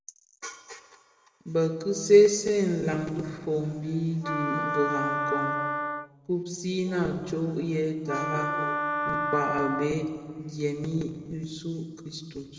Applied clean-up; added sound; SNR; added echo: none; Wind instrument, woodwind instrument; 2 dB; reverberation time 2.1 s.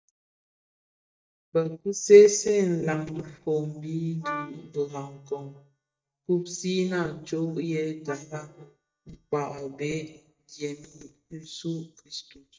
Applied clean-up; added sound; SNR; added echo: neural mask model DeepFilterNet 3.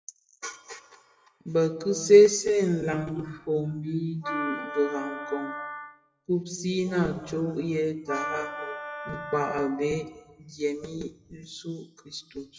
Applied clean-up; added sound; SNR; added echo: classical method WPE with log-MMSE.